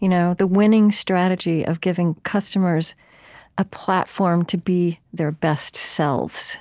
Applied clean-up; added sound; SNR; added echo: none; none; none; none.